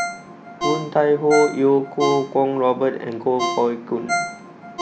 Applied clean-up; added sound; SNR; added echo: none; Ringtone; 7 dB; none.